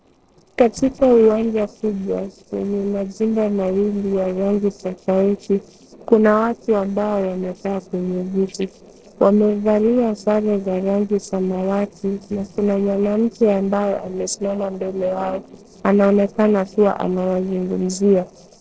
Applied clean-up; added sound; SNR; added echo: neural separator model SepFormer DNS4.